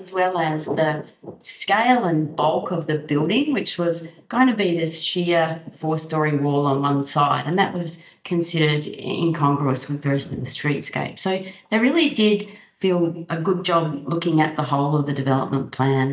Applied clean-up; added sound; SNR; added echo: neural mask model DeepFilterNet 3.